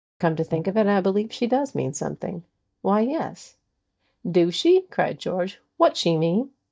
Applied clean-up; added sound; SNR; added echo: neural mask model DeepFilterNet 3.